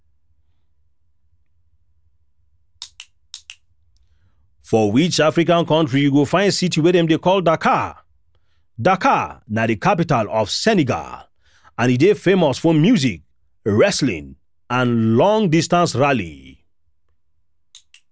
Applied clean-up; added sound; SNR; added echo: none; none; none; none.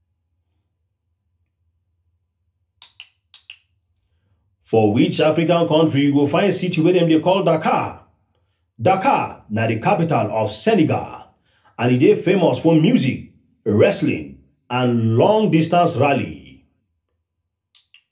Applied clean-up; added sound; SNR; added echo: none; none; none; reverberation time 0.3 s.